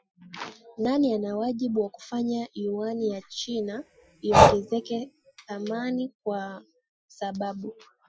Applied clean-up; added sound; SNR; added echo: classical method Wiener filter.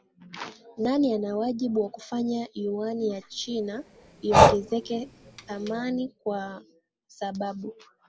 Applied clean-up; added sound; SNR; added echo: none; Breathing; -5 dB; none.